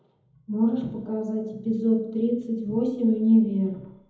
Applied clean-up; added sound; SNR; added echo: none; none; none; reverberation time 1.0 s.